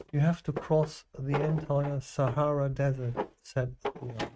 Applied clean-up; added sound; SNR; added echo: neural mask model RNNoise.